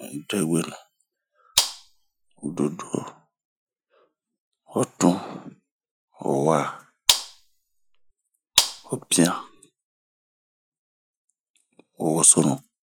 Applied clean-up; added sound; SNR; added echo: classical method Wiener filter.